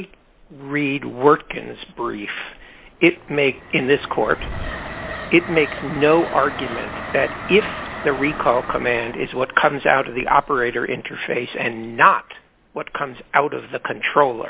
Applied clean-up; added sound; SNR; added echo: none; Train; 14 dB; none.